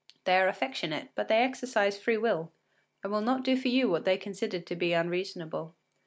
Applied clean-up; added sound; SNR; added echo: none; none; none; none.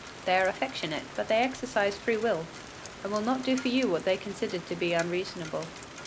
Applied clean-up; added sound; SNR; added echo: none; Rain; 13 dB; none.